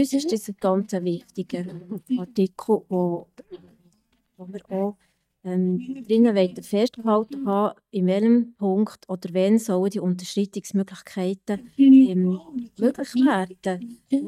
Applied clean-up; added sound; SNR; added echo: neural mask model DeepFilterNet 3.